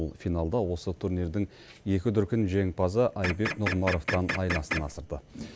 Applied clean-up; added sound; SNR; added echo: none; Printer; 5 dB; none.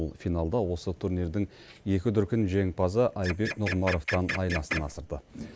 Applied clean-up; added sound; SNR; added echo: neural mask model Resemble Enhance denoiser.